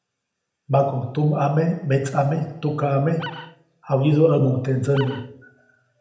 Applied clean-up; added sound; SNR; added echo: none; Animal; 16 dB; reverberation time 0.8 s.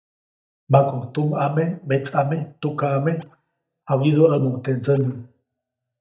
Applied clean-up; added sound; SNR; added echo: neural mask model DeepFilterNet 3.